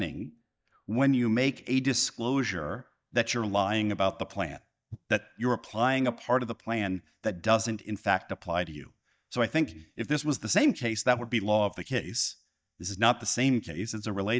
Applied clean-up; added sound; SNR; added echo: neural mask model DeepFilterNet 3.